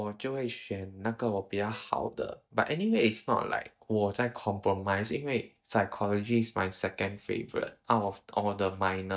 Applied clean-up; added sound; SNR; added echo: neural mask model DeepFilterNet 3.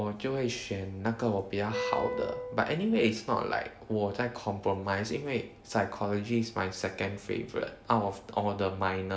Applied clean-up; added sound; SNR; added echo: none; Wind instrument, woodwind instrument; 6 dB; reverberation time 0.6 s.